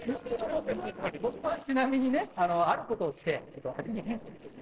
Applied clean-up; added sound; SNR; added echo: neural separator model SepFormer DNS4.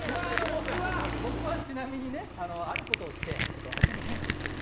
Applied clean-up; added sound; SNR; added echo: none; Crushing + Accelerating, revving, vroom; -4 dB; none.